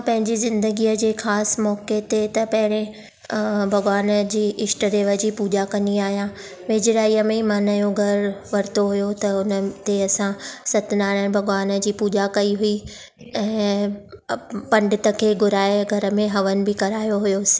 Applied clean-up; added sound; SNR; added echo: none; none; none; none.